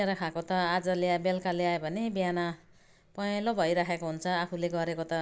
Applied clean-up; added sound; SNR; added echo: none; none; none; none.